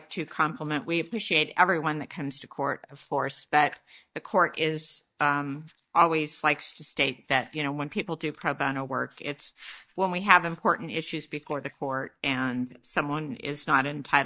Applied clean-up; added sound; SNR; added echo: neural mask model DeepFilterNet 3.